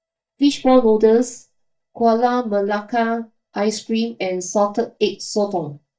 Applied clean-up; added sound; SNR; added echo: neural mask model DeepFilterNet 3.